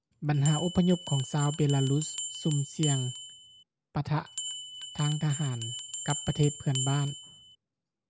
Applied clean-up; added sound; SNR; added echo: none; Bell; 8 dB; none.